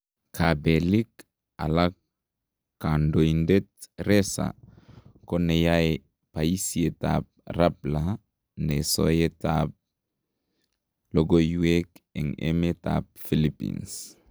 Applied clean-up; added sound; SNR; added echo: none; none; none; none.